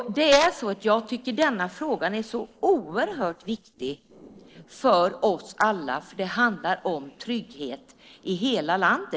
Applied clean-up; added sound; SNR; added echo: neural separator model SepFormer DNS4.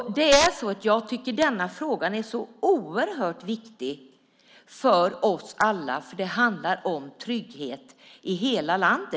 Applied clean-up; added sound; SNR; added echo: none; none; none; none.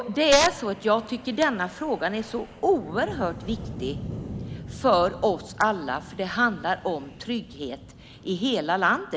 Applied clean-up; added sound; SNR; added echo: none; Wind; 14 dB; none.